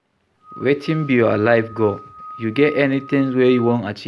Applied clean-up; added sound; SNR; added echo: none; Screech / Glass; 18 dB; none.